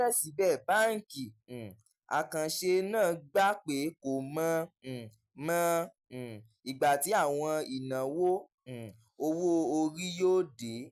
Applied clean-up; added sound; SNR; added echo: none; none; none; none.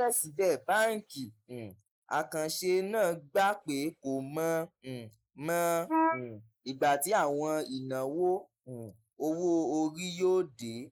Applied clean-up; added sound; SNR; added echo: neural mask model Resemble Enhance denoiser.